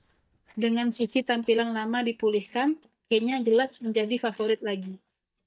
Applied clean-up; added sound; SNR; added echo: neural mask model DeepFilterNet 3.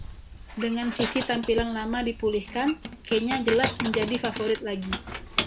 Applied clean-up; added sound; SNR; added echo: none; Cough + Squeak; 7 dB; none.